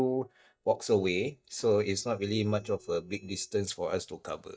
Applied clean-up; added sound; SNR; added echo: neural mask model DeepFilterNet 3.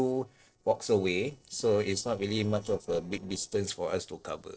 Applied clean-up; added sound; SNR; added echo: neural separator model SepFormer DNS4.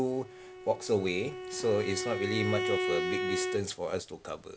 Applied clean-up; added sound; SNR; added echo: none; Bowed string instrument; 3 dB; none.